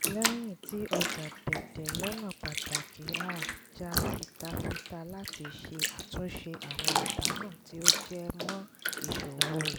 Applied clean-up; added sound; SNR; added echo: none; Bathtub (filling or washing); -3 dB; none.